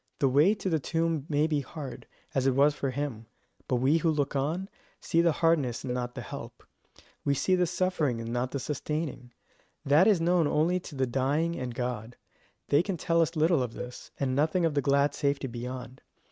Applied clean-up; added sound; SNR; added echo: neural mask model RNNoise.